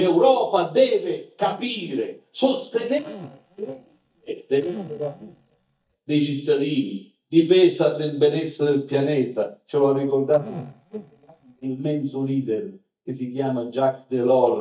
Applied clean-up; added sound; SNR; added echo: neural mask model DeepFilterNet 3.